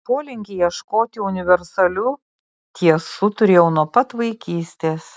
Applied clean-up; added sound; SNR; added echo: none; none; none; none.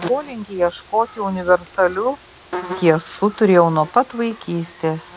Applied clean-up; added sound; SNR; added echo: none; Buzz; 16 dB; none.